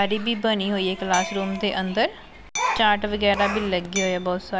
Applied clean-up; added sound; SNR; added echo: none; Hammer; 15 dB; none.